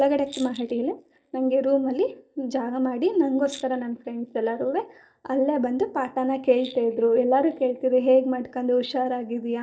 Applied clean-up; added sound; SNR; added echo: neural mask model DeepFilterNet 3.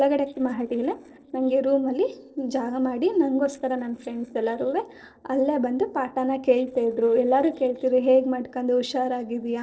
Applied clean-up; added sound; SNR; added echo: neural separator model SepFormer DNS4.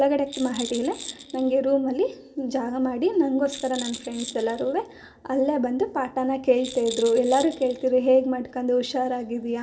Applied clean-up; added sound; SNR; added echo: none; Rattle; 16 dB; reverberation time 1.7 s.